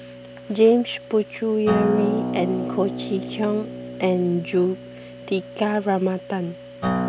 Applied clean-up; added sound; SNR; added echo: none; Acoustic guitar; 7 dB; none.